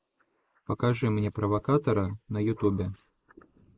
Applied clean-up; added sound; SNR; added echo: neural mask model Resemble Enhance denoiser.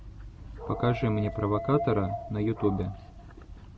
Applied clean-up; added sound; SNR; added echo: none; Dog; 10 dB; none.